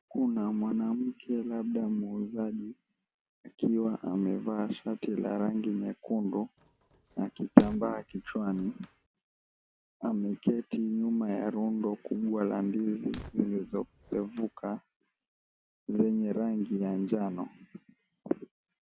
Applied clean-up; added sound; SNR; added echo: none; Fire; 19 dB; none.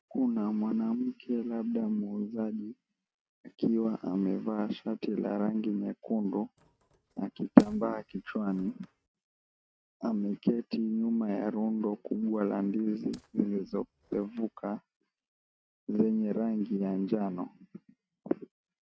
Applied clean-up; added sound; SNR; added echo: neural mask model RNNoise.